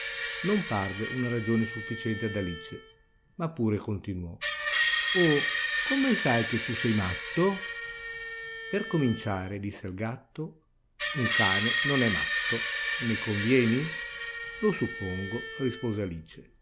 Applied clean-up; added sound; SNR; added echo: none; Screech; 1 dB; none.